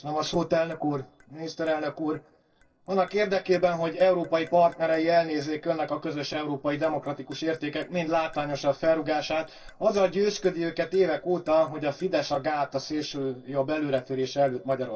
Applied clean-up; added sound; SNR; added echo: neural separator model SepFormer DNS4.